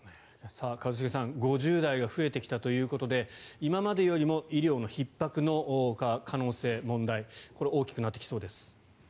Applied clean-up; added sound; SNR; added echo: none; none; none; none.